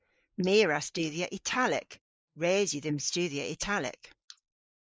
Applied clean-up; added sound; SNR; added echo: neural mask model Resemble Enhance denoiser.